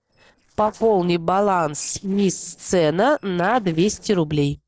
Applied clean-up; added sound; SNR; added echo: neural separator model SepFormer DNS4.